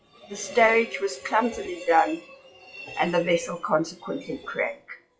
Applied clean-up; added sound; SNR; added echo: classical method WPE with log-MMSE.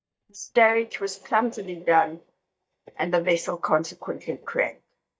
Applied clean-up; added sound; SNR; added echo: neural mask model DeepFilterNet 3.